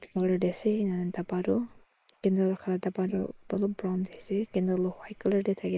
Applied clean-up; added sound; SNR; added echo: neural mask model Resemble Enhance denoiser.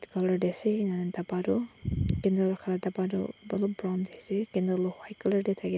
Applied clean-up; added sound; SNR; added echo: none; none; none; none.